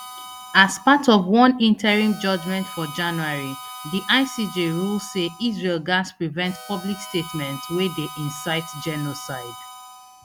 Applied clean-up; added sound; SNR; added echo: none; Harmonica; 15 dB; none.